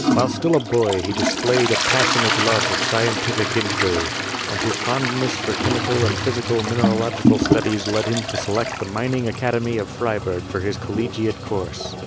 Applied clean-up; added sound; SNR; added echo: none; Toilet flush; 0 dB; none.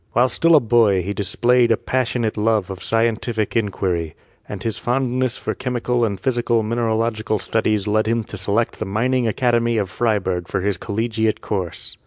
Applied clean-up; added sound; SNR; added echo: none; none; none; none.